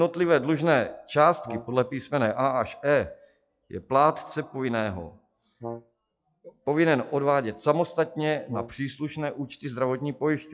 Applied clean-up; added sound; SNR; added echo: classical method log-MMSE.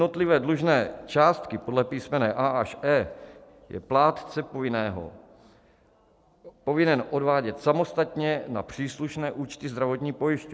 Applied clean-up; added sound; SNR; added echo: none; none; none; none.